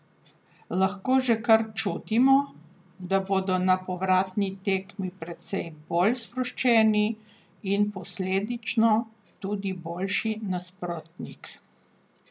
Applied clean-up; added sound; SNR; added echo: none; none; none; none.